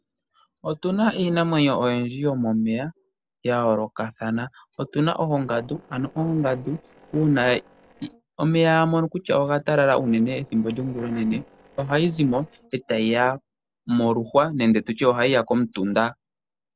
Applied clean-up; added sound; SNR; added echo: neural separator model SepFormer DNS4.